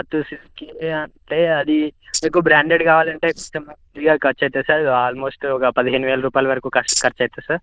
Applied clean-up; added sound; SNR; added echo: neural diffusion model UNIVERSE++.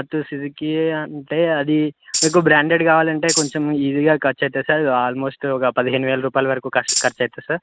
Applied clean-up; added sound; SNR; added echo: neural mask model RNNoise.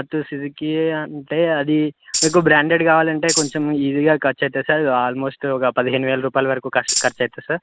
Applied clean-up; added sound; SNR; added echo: none; Tambourine; 4 dB; none.